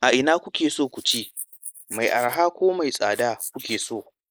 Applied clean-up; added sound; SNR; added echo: neural mask model Resemble Enhance denoiser.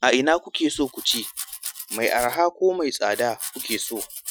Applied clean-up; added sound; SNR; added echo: classical method Wiener filter.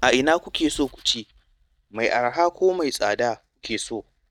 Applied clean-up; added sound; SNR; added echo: neural mask model DeepFilterNet 3.